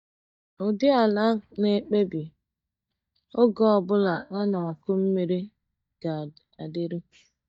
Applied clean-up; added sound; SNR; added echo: neural mask model DeepFilterNet 3.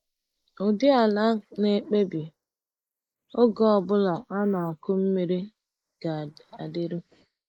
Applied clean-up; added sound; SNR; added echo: neural mask model Resemble Enhance denoiser.